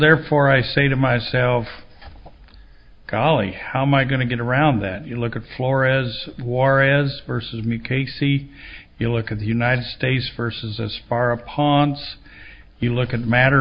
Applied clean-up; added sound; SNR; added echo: none; none; none; none.